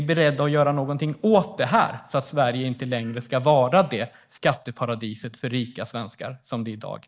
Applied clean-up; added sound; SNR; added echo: neural mask model DeepFilterNet 3.